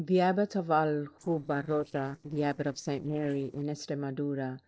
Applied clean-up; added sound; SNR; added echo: neural separator model SepFormer DNS4.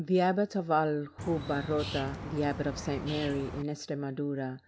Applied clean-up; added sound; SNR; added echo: none; Bird; 8 dB; none.